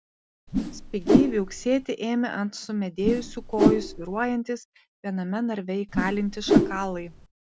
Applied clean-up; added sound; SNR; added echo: none; Whoosh, swoosh, swish; -3 dB; none.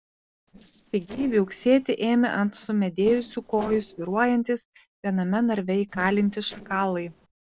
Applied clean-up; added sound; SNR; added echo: neural separator model SepFormer DNS4.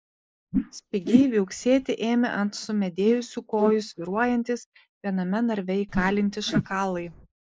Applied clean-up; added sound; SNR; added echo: neural mask model Resemble Enhance denoiser.